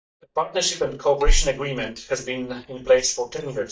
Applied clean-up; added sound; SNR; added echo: neural mask model DeepFilterNet 3.